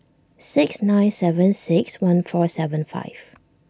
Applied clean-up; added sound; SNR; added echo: none; none; none; none.